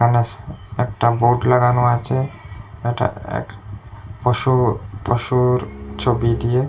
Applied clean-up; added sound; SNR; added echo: none; Bowed string instrument; 14 dB; reverberation time 0.2 s.